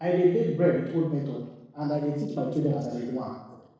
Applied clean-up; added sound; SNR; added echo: neural separator model SepFormer DNS4.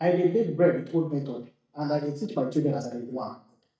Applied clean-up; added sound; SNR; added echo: neural mask model DeepFilterNet 3.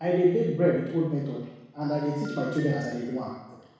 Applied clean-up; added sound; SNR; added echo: none; Telephone; 16 dB; reverberation time 1.1 s.